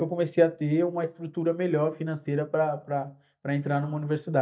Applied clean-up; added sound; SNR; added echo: neural mask model DeepFilterNet 3.